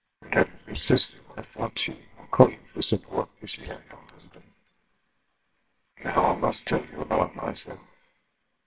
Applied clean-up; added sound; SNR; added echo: neural separator model SepFormer WHAMR!.